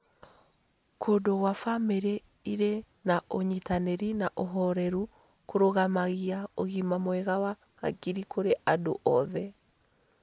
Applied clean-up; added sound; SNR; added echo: none; none; none; none.